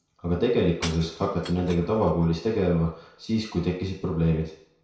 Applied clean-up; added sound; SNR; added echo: none; Shatter / Crushing; 18 dB; reverberation time 0.6 s.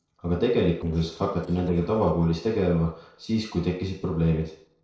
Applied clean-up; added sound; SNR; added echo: neural separator model SepFormer DNS4.